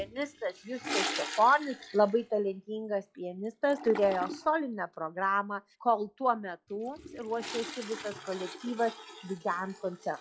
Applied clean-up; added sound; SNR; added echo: classical method log-MMSE.